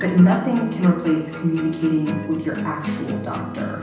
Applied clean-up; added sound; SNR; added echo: none; Acoustic guitar; 9 dB; reverberation time 0.9 s.